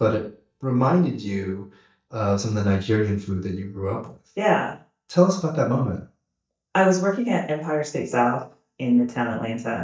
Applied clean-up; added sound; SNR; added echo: neural mask model DeepFilterNet 3.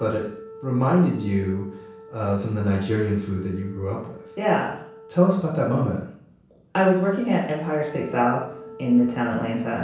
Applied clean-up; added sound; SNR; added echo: none; Wind instrument, woodwind instrument; 19 dB; reverberation time 0.7 s.